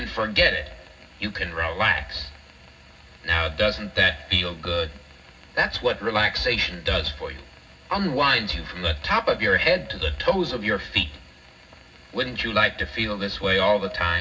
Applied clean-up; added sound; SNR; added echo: none; none; none; reverberation time 0.4 s.